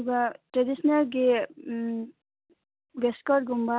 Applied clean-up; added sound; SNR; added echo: none; none; none; none.